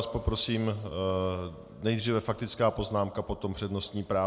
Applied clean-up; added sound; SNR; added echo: none; none; none; none.